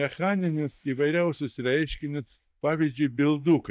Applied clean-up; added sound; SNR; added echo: neural mask model DeepFilterNet 3.